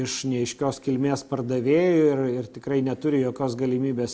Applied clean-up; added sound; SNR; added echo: none; none; none; none.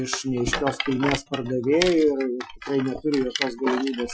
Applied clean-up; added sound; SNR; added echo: classical method Wiener filter.